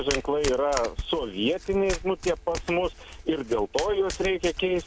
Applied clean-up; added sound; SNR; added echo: none; Domestic sounds, home sounds; 10 dB; none.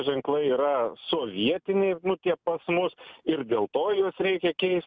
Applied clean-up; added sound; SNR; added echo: none; none; none; none.